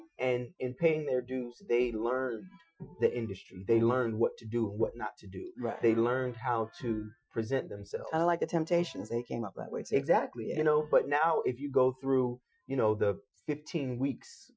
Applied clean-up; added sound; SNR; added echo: classical method Wiener filter.